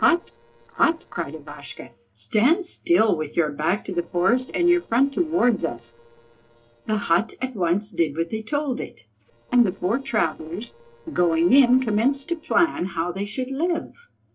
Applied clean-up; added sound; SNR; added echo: neural separator model SepFormer DNS4.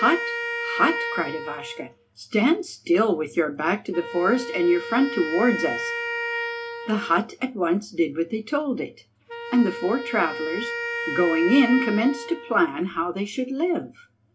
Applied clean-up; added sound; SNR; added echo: none; Wind instrument, woodwind instrument; 8 dB; reverberation time 0.4 s.